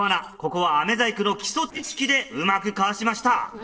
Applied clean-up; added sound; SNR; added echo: neural separator model SepFormer DNS4.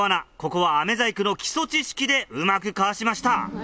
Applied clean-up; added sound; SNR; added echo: none; none; none; none.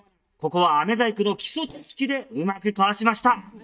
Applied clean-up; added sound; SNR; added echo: neural mask model DeepFilterNet 3.